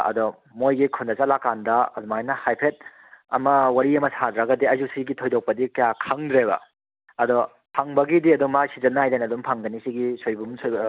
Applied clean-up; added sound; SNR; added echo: none; none; none; none.